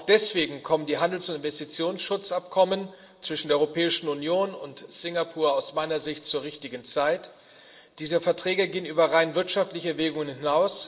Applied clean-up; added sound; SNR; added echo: none; none; none; reverberation time 1.1 s.